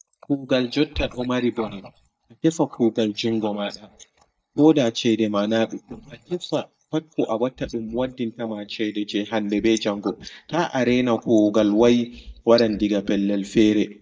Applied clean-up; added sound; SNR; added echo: neural mask model DeepFilterNet 3.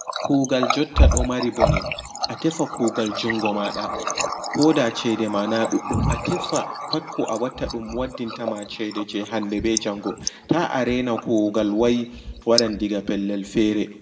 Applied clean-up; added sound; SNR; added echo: none; Water tap, faucet; 3 dB; reverberation time 1.1 s.